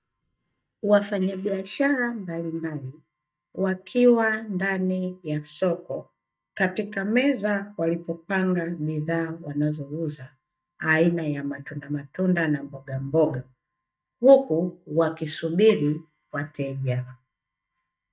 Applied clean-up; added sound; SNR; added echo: neural mask model DeepFilterNet 3.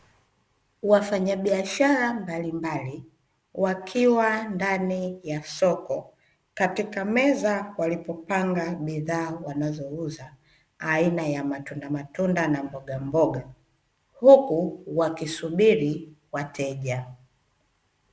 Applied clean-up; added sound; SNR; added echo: none; none; none; none.